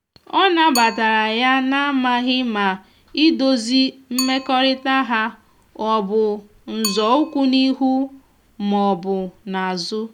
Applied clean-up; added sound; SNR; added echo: none; Bicycle; 16 dB; none.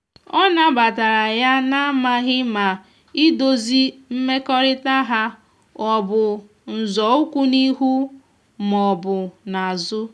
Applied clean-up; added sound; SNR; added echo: none; none; none; none.